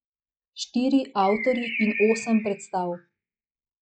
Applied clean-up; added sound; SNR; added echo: classical method log-MMSE.